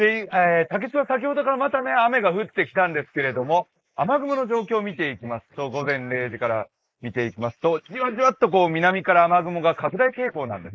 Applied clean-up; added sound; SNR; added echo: neural mask model Resemble Enhance denoiser.